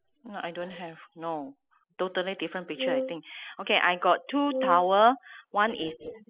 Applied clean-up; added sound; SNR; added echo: classical method spectral subtraction.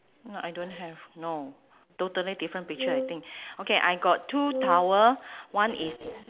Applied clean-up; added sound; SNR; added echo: none; Wind instrument, woodwind instrument; 3 dB; none.